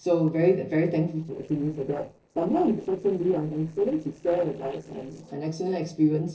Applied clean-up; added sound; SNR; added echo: neural separator model SepFormer DNS4.